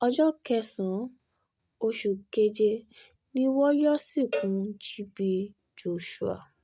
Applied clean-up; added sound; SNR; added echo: neural mask model RNNoise.